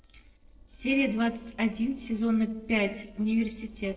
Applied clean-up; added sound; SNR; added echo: neural separator model SepFormer DNS4.